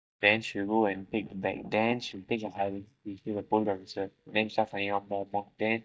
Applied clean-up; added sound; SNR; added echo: neural mask model DeepFilterNet 3.